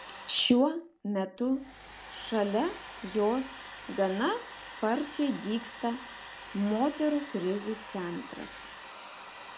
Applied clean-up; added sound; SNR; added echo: none; Domestic sounds, home sounds; 14 dB; none.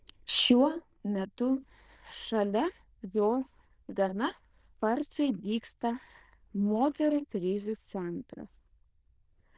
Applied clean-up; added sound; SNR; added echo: neural diffusion model UNIVERSE++.